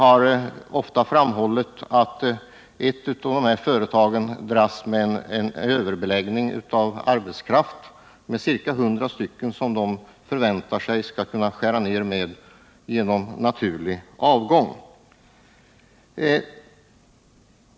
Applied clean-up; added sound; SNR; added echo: none; none; none; none.